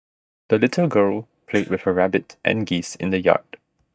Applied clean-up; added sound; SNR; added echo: neural mask model DeepFilterNet 3.